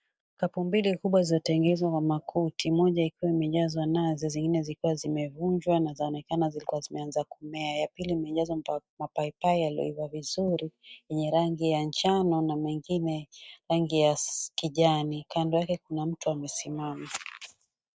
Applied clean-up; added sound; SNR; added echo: neural mask model DeepFilterNet 3.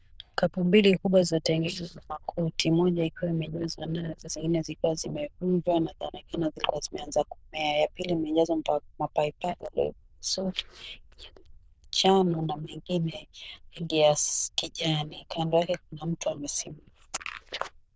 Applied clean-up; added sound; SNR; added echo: neural diffusion model UNIVERSE++.